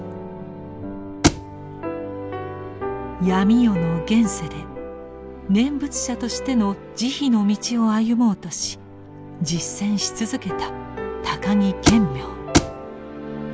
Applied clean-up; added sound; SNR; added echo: none; Thump, thud; -1 dB; none.